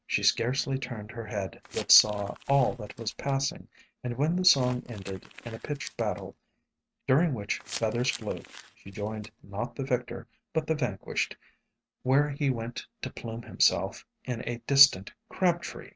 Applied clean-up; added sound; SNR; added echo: neural mask model RNNoise.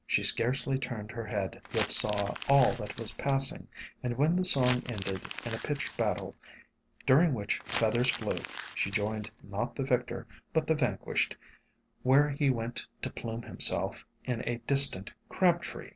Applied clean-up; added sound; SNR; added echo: none; Crumpling, crinkling; 10 dB; none.